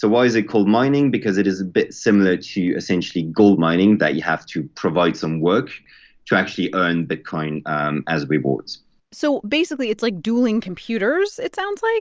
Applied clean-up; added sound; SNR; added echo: none; none; none; none.